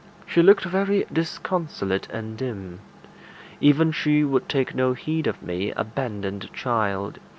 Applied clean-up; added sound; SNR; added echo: none; none; none; none.